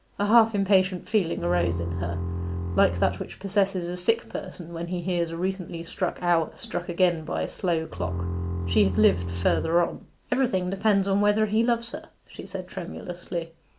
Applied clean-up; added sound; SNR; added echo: none; Bowed string instrument; 3 dB; none.